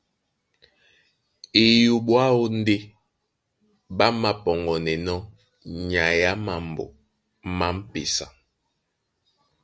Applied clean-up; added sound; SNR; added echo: none; none; none; none.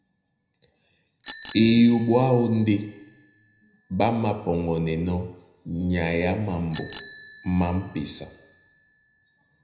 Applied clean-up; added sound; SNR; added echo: none; Bicycle bell; 10 dB; reverberation time 0.8 s.